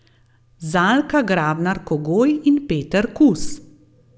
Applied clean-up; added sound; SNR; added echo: none; none; none; none.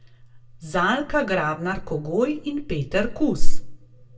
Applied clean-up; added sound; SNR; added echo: none; none; none; reverberation time 0.1 s.